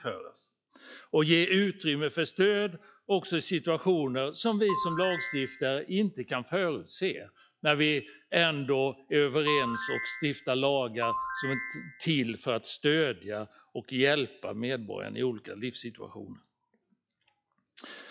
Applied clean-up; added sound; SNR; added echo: classical method log-MMSE.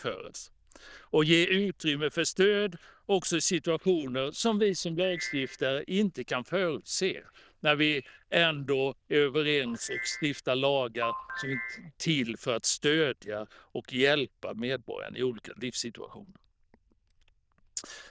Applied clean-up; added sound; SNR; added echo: neural diffusion model UNIVERSE++.